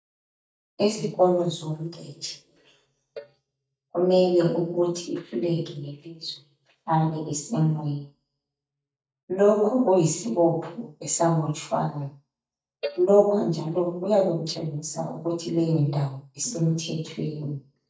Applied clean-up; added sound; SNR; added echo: neural mask model DeepFilterNet 3.